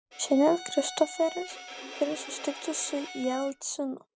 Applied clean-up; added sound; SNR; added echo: none; Bowed string instrument; 13 dB; none.